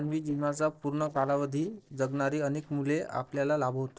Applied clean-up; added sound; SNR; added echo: neural separator model SepFormer DNS4.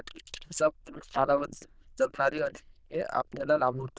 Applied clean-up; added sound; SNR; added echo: neural diffusion model UNIVERSE++.